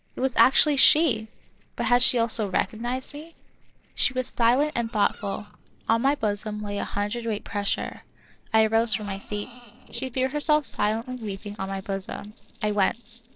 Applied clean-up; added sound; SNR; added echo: neural separator model SepFormer DNS4.